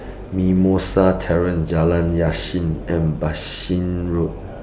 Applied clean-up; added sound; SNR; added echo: none; none; none; none.